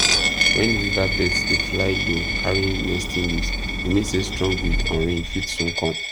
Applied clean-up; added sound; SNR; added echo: none; Idling + Coin (dropping); -2 dB; none.